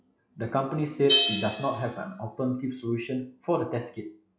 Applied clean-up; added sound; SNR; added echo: classical method log-MMSE.